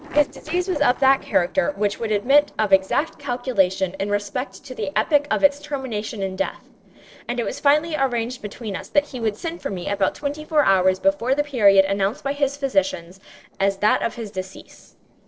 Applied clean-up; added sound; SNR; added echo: neural separator model SepFormer DNS4.